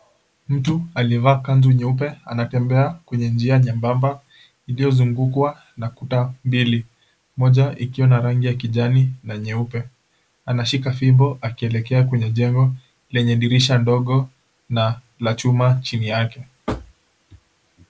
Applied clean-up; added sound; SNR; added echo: none; none; none; none.